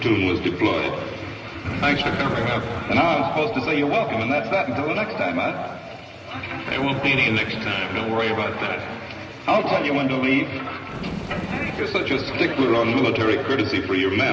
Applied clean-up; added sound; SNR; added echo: none; Bird; 15 dB; reverberation time 2.5 s.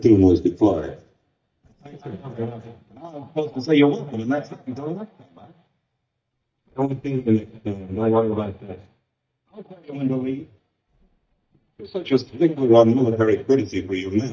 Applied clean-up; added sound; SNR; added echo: neural mask model DeepFilterNet 3.